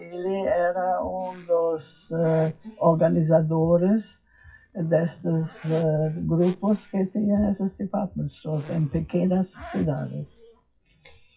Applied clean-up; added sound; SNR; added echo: classical method WPE with log-MMSE.